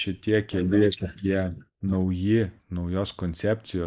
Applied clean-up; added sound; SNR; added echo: neural mask model Resemble Enhance denoiser.